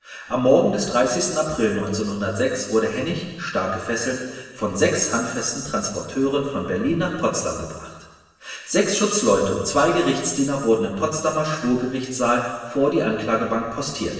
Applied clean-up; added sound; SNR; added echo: none; none; none; reverberation time 1.3 s.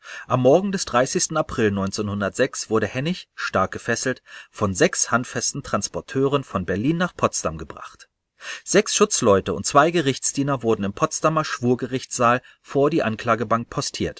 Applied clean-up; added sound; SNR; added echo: none; none; none; none.